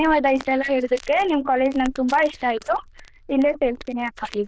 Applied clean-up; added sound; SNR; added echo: neural diffusion model UNIVERSE++.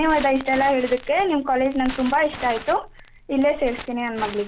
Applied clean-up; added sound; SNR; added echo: none; Crackle; 14 dB; none.